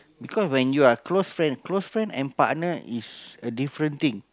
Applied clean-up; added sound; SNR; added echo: none; none; none; none.